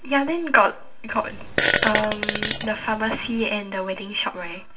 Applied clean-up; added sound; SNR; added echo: none; Fart; 2 dB; reverberation time 0.2 s.